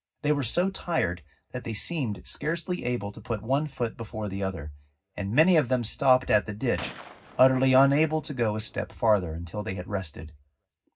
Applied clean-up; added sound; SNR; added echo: none; Gunshot, gunfire; 19 dB; reverberation time 0.4 s.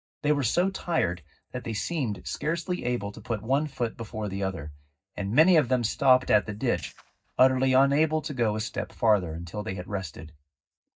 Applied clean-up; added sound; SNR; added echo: neural mask model DeepFilterNet 3.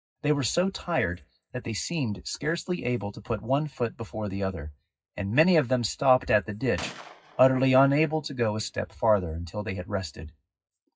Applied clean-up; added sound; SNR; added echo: classical method WPE with log-MMSE.